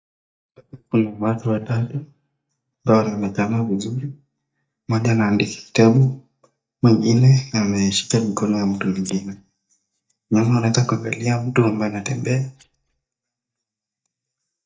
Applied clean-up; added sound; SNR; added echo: neural mask model DeepFilterNet 3.